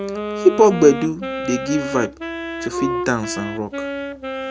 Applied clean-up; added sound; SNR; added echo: none; Wind instrument, woodwind instrument; 7 dB; none.